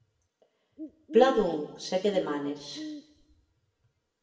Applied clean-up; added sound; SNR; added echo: none; Bird; 13 dB; reverberation time 1.0 s.